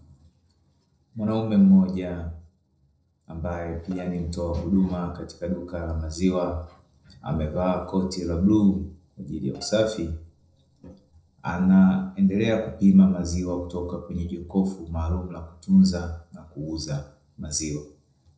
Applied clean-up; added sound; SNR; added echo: neural separator model SepFormer DNS4.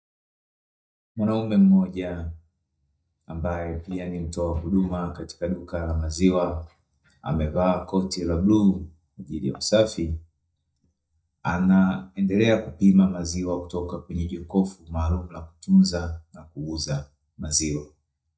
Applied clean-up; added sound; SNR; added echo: neural mask model DeepFilterNet 3.